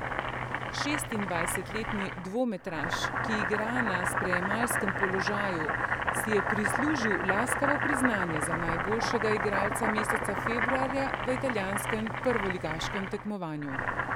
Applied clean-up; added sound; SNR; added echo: none; Boiling; -2 dB; none.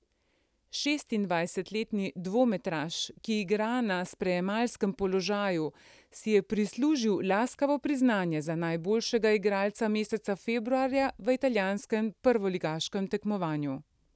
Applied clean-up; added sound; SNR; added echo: none; none; none; none.